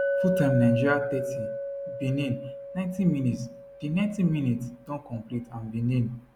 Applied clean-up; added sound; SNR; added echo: none; Chink, clink; 5 dB; none.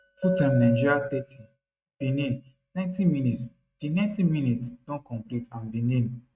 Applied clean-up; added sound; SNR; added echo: neural mask model RNNoise.